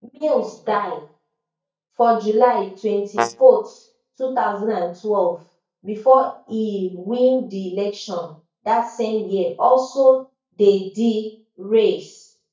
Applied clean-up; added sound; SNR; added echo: neural mask model DeepFilterNet 3.